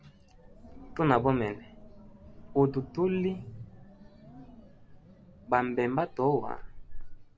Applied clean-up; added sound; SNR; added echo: none; Wind; 13 dB; none.